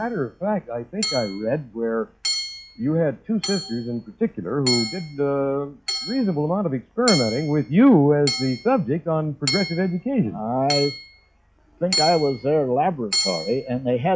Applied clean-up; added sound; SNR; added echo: classical method log-MMSE.